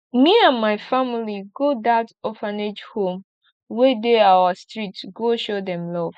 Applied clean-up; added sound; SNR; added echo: neural mask model Resemble Enhance denoiser.